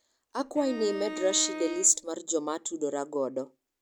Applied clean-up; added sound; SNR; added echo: none; Bowed string instrument; 9 dB; none.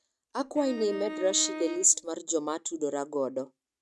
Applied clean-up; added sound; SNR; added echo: neural mask model RNNoise.